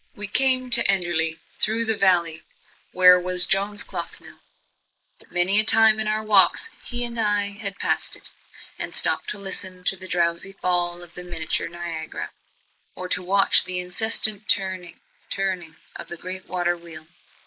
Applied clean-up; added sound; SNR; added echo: neural mask model Resemble Enhance denoiser.